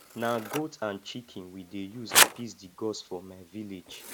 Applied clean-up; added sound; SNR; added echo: none; Scissors; -5 dB; none.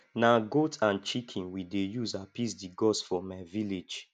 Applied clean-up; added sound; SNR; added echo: none; none; none; none.